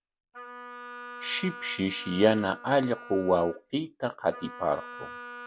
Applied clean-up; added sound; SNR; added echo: none; Wind instrument, woodwind instrument; 15 dB; none.